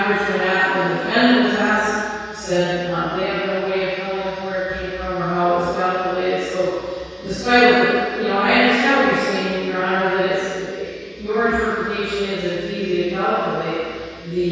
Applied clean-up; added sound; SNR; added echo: none; none; none; reverberation time 2.0 s.